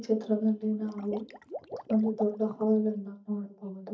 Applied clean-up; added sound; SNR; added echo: neural mask model DeepFilterNet 3.